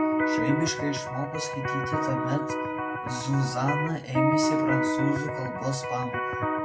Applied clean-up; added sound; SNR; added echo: none; Electric guitar; -3 dB; none.